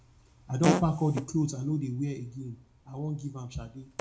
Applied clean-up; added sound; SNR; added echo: none; Fart; 5 dB; reverberation time 0.3 s.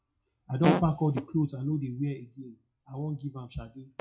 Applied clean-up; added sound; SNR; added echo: classical method WPE with log-MMSE.